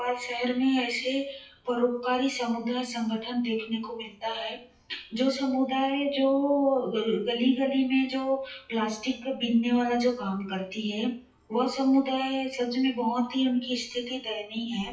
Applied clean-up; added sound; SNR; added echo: classical method WPE with log-MMSE.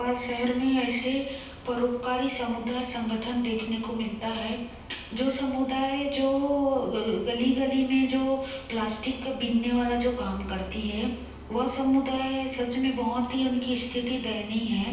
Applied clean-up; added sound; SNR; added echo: none; Car passing by / Idling / Accelerating, revving, vroom; 18 dB; reverberation time 0.9 s.